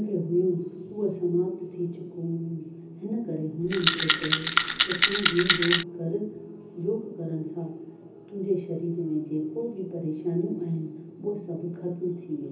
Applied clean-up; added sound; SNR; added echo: none; Rattle; -5 dB; reverberation time 0.6 s.